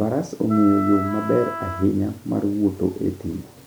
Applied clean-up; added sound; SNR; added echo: none; Wind instrument, woodwind instrument; 8 dB; none.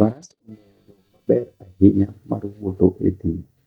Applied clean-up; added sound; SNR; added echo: neural mask model DeepFilterNet 3.